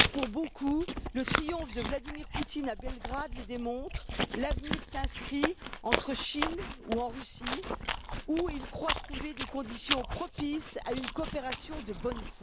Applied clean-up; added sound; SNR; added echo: none; Chewing, mastication; -2 dB; none.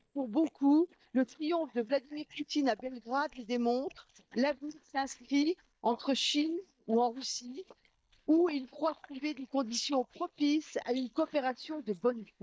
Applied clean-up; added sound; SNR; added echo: neural mask model DeepFilterNet 3.